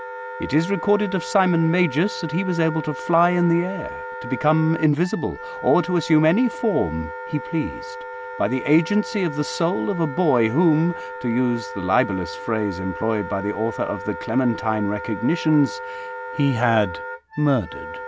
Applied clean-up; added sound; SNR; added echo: none; Wind instrument, woodwind instrument; 11 dB; none.